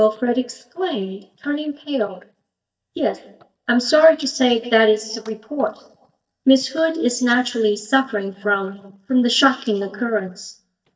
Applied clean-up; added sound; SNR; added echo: neural mask model DeepFilterNet 3.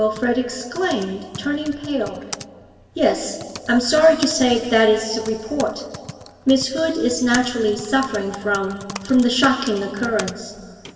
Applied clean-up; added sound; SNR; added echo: none; Typing; 17 dB; reverberation time 2.0 s.